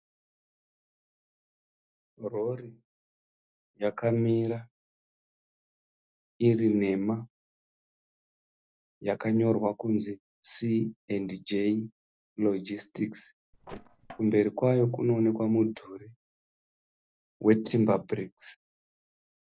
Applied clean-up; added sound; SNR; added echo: neural separator model SepFormer DNS4.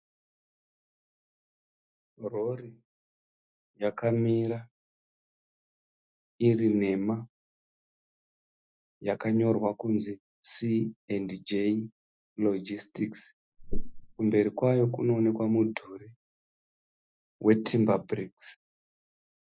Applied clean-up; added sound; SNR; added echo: neural mask model Resemble Enhance denoiser.